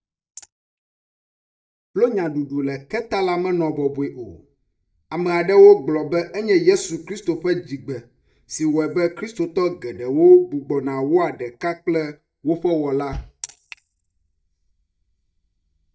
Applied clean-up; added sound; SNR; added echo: neural mask model DeepFilterNet 3.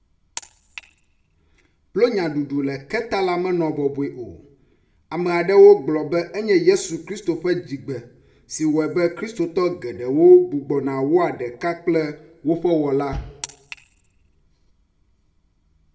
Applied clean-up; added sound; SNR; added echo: none; Bass drum; 15 dB; reverberation time 0.4 s.